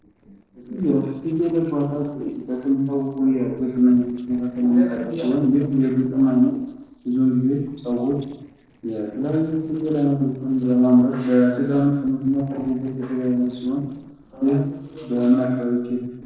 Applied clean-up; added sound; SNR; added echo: neural separator model SepFormer DNS4.